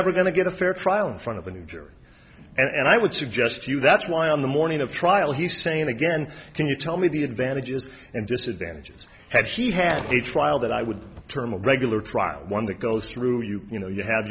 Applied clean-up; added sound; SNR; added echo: none; Typewriter; 17 dB; none.